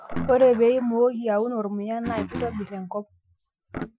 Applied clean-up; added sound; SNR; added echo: classical method Wiener filter.